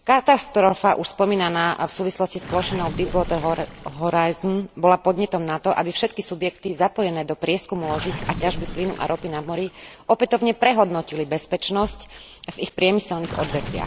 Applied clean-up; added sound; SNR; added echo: none; Gurgling; 14 dB; none.